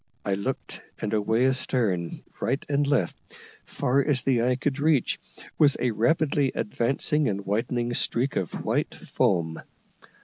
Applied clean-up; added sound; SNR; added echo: none; none; none; none.